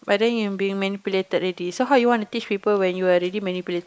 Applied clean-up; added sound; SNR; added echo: neural mask model Resemble Enhance denoiser.